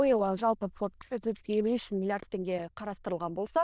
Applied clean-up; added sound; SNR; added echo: neural diffusion model UNIVERSE++.